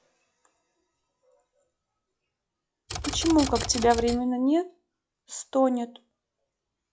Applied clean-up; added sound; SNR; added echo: classical method log-MMSE.